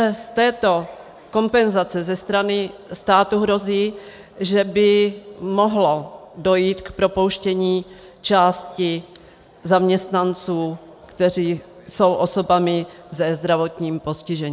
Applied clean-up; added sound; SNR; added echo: none; none; none; none.